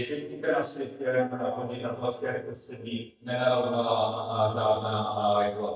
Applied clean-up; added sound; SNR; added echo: neural mask model DeepFilterNet 3.